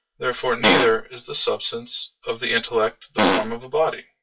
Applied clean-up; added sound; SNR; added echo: classical method WPE with log-MMSE.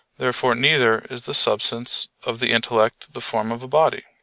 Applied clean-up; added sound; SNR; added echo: none; none; none; none.